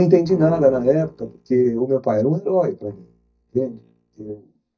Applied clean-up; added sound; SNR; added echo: neural mask model DeepFilterNet 3.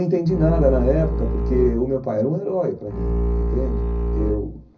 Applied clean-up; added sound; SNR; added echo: none; Bowed string instrument; 0 dB; reverberation time 0.4 s.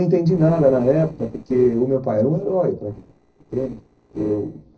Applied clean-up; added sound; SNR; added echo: neural separator model SepFormer DNS4.